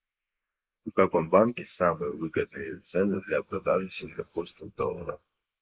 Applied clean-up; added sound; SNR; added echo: neural mask model Resemble Enhance denoiser.